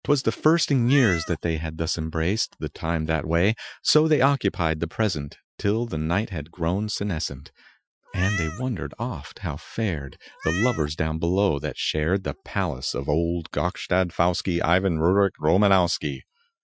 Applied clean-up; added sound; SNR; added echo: classical method Wiener filter.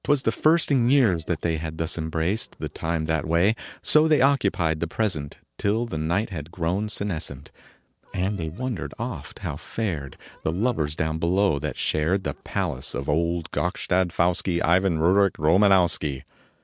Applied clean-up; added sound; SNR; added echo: neural separator model SepFormer DNS4.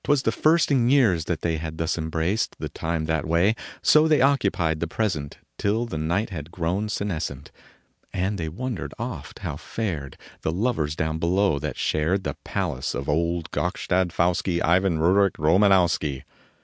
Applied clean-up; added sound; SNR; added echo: none; none; none; none.